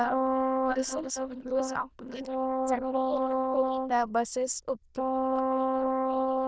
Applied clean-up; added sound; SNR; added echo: neural diffusion model UNIVERSE++.